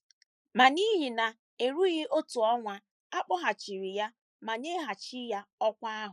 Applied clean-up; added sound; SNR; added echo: neural mask model Resemble Enhance denoiser.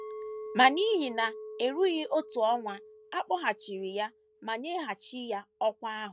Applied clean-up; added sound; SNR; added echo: none; Chink, clink; 15 dB; none.